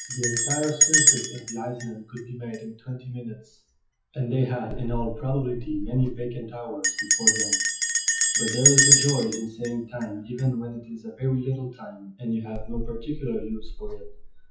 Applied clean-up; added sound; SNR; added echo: classical method WPE with log-MMSE.